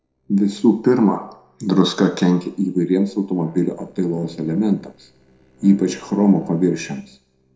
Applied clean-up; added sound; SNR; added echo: neural separator model SepFormer DNS4.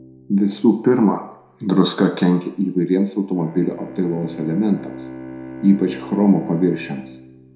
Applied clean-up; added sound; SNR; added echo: none; Bowed string instrument; 17 dB; reverberation time 0.6 s.